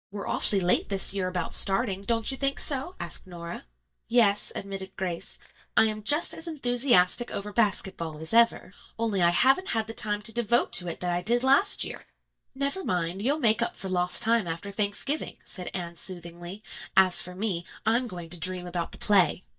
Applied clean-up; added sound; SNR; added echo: neural mask model DeepFilterNet 3.